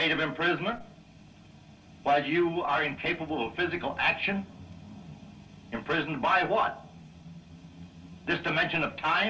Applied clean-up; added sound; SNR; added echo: none; none; none; reverberation time 0.2 s.